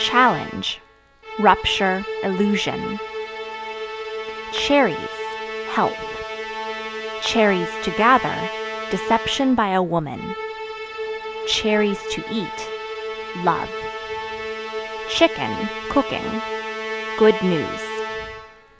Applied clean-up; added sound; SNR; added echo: none; Musical instrument; 6 dB; none.